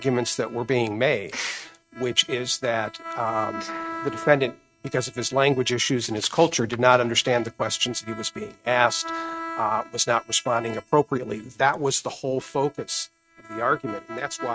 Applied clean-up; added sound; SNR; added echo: neural mask model RNNoise.